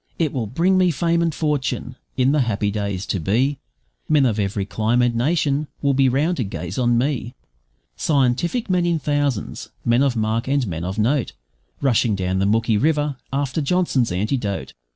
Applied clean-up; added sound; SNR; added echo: none; none; none; none.